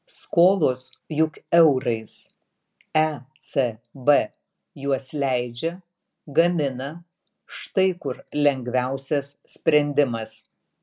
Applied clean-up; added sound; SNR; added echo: none; none; none; none.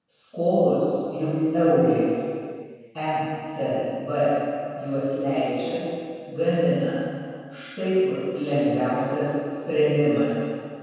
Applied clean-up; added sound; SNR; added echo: none; none; none; reverberation time 2.1 s.